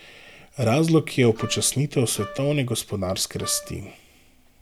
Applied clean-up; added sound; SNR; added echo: none; Wind instrument, woodwind instrument; 16 dB; none.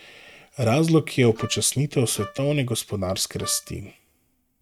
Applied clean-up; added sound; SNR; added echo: neural mask model RNNoise.